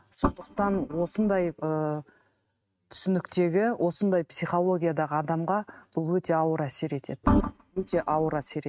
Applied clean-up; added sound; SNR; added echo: neural mask model RNNoise.